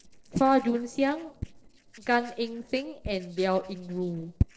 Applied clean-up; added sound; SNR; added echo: neural separator model SepFormer DNS4.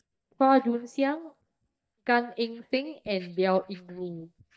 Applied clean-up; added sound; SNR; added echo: neural mask model DeepFilterNet 3.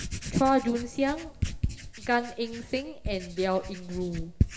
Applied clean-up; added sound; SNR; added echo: none; Writing; 4 dB; reverberation time 2.0 s.